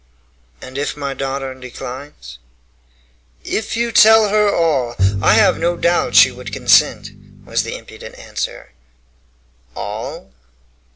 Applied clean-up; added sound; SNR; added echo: none; Bowed string instrument; 4 dB; none.